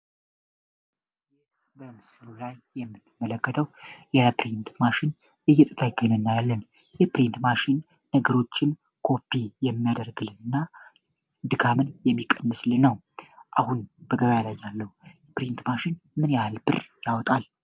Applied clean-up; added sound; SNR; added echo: none; none; none; none.